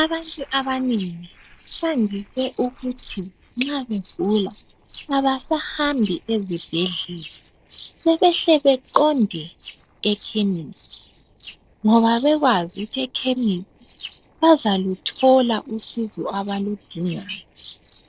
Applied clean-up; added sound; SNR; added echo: neural separator model SepFormer DNS4.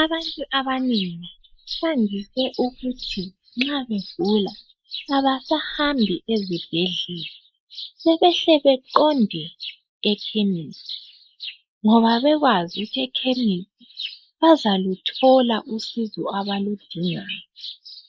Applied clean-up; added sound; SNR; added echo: neural mask model Resemble Enhance denoiser.